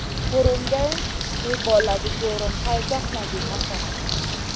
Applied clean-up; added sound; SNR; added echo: none; Bird; 0 dB; none.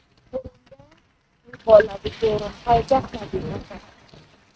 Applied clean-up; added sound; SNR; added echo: neural mask model RNNoise.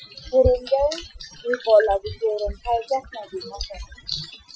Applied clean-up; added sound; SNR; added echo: classical method Wiener filter.